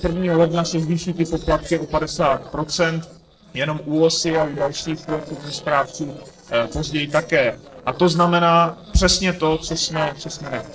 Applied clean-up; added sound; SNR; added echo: neural separator model SepFormer DNS4.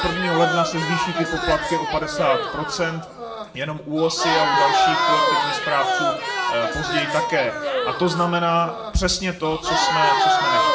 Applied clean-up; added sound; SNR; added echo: none; Crowd; -2 dB; reverberation time 0.6 s.